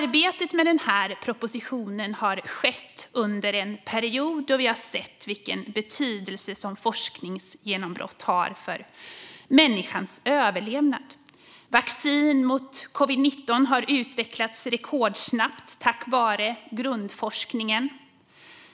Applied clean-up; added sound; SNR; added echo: none; none; none; none.